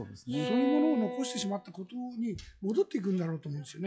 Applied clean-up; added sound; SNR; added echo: classical method log-MMSE.